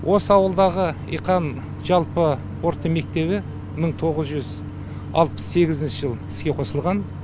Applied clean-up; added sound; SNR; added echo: none; none; none; none.